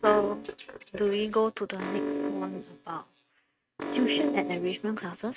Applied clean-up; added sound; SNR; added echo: neural mask model RNNoise.